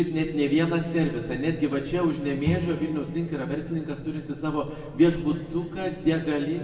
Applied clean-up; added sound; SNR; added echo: none; Bowed string instrument; 9 dB; reverberation time 2.2 s.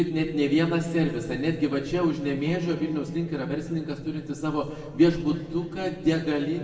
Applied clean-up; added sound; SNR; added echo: neural separator model SepFormer DNS4.